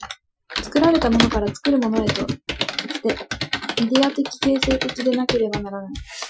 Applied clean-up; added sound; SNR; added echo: classical method Wiener filter.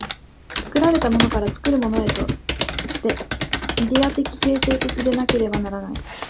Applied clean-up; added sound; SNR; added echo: none; Computer keyboard; 3 dB; none.